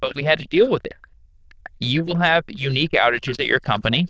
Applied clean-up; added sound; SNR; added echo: neural diffusion model UNIVERSE++.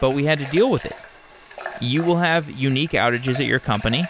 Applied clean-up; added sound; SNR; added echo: none; Water tap, faucet / Water; 16 dB; none.